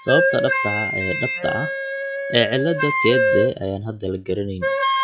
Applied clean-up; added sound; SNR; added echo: classical method log-MMSE.